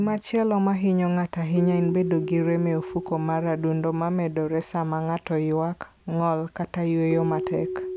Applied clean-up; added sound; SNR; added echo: none; Keyboard (musical); 10 dB; none.